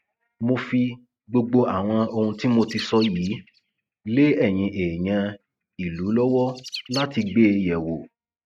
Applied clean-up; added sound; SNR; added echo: neural mask model RNNoise.